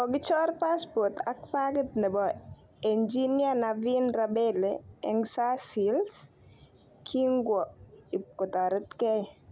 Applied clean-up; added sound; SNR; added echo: none; none; none; none.